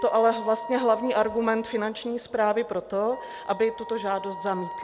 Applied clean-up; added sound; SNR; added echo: none; Wind instrument, woodwind instrument; 13 dB; none.